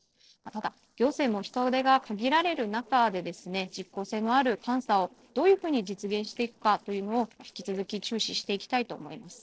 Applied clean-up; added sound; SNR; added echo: neural separator model SepFormer DNS4.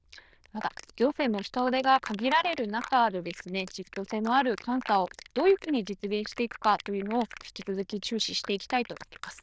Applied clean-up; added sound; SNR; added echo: neural diffusion model UNIVERSE++.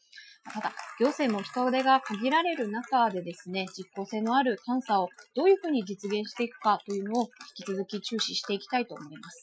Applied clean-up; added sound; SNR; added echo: classical method Wiener filter.